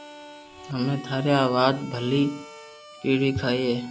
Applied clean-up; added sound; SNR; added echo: none; Harmonica; 18 dB; none.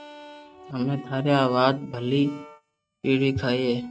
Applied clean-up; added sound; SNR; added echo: neural mask model RNNoise.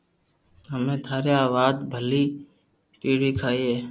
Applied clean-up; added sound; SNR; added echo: none; none; none; none.